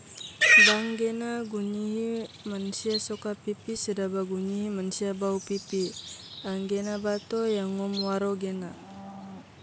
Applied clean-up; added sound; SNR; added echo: none; Livestock, farm animals, working animals; 1 dB; none.